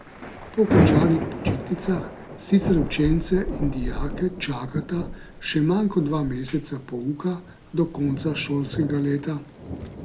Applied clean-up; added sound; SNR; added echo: none; Thunder / Rain; 3 dB; none.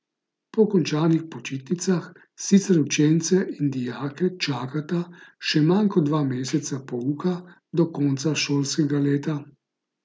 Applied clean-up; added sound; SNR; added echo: none; none; none; none.